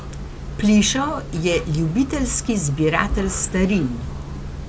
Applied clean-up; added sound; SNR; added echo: none; Breathing; 8 dB; none.